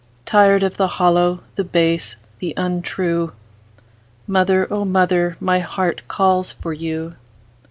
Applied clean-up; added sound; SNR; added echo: none; none; none; none.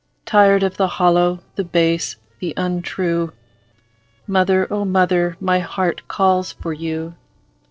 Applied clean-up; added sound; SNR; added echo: neural separator model SepFormer DNS4.